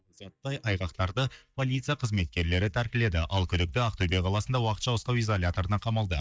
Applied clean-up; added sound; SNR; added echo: neural mask model DeepFilterNet 3.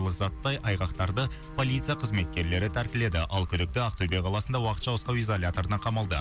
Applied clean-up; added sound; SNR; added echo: none; Bowed string instrument; 18 dB; none.